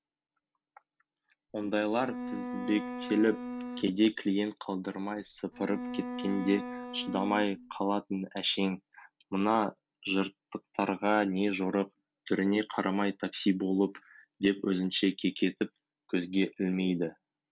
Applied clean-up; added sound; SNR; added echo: none; Bowed string instrument; 8 dB; none.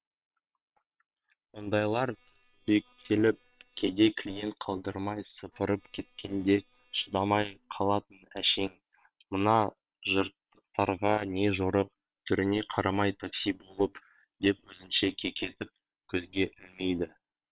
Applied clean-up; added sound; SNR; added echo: neural separator model SepFormer WHAM!.